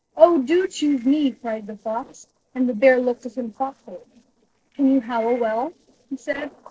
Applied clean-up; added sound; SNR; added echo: neural separator model SepFormer DNS4.